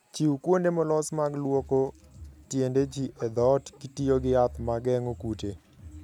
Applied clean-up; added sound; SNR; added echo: none; none; none; none.